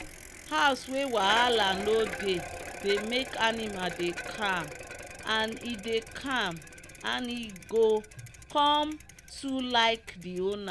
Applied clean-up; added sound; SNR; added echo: none; Bicycle; 11 dB; none.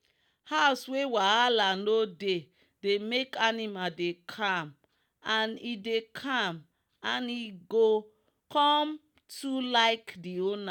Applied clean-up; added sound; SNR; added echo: none; none; none; none.